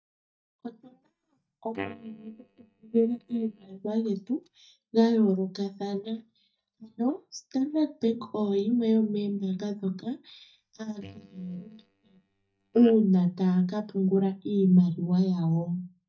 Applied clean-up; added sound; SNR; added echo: neural mask model DeepFilterNet 3.